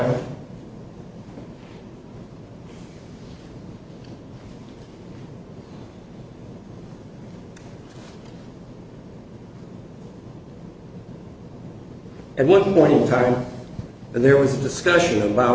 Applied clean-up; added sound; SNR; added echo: none; none; none; none.